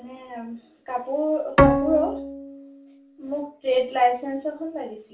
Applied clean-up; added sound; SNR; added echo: none; Bowed string instrument; -2 dB; reverberation time 0.3 s.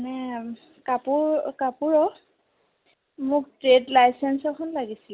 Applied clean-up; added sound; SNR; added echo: none; none; none; none.